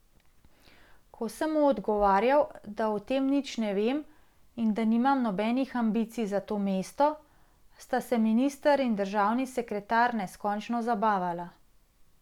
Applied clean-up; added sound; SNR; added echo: none; none; none; none.